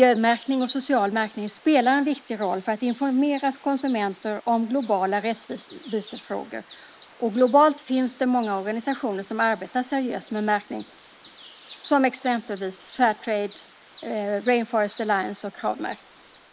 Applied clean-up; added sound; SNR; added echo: neural mask model Resemble Enhance denoiser.